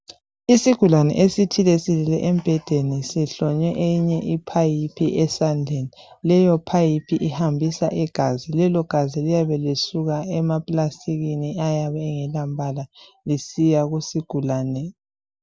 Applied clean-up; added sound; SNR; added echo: none; none; none; none.